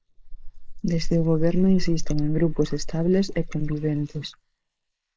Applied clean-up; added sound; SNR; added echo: neural mask model Resemble Enhance denoiser.